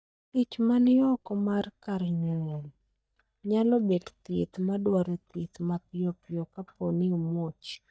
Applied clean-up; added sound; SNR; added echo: neural mask model DeepFilterNet 3.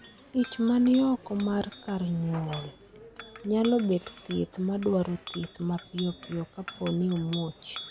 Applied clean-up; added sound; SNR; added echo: none; Chink, clink; 16 dB; none.